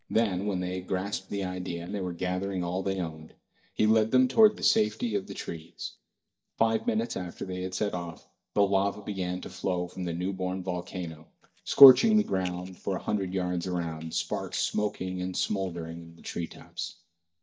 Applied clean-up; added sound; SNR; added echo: neural mask model DeepFilterNet 3.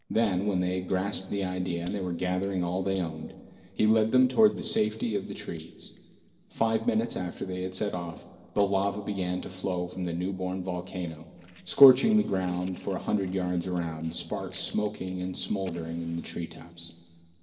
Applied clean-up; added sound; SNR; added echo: neural separator model SepFormer DNS4.